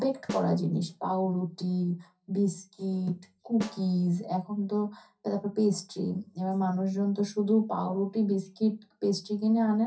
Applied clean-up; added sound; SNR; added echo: none; Snare drum; 14 dB; reverberation time 0.3 s.